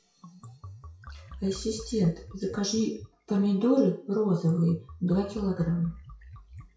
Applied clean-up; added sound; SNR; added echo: classical method WPE with log-MMSE.